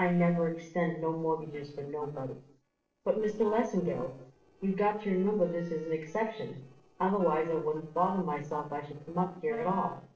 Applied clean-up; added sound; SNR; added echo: neural separator model SepFormer DNS4.